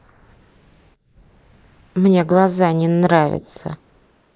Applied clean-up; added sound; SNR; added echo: neural mask model Resemble Enhance denoiser.